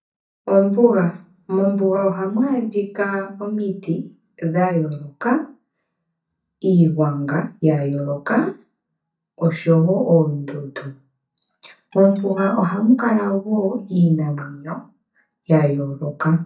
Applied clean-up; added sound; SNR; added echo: neural mask model DeepFilterNet 3.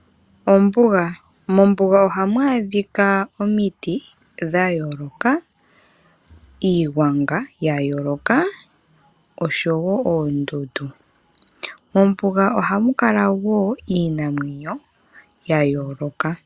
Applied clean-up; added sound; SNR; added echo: none; none; none; none.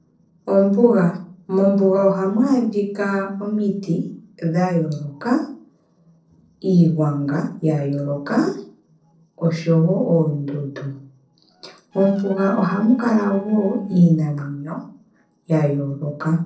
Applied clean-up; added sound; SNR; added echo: neural separator model SepFormer DNS4.